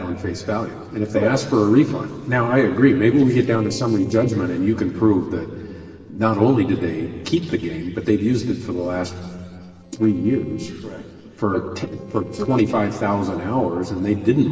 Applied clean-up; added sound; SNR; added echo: neural separator model SepFormer DNS4.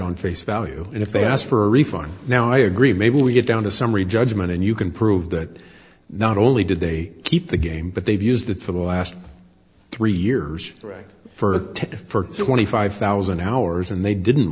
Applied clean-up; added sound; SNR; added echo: none; none; none; none.